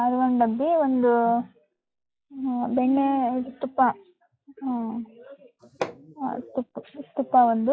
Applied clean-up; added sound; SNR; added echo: classical method log-MMSE.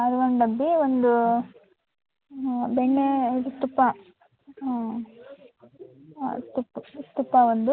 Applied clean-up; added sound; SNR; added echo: none; none; none; none.